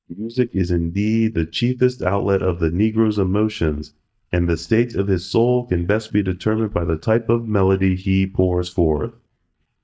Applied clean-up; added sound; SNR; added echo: neural mask model DeepFilterNet 3.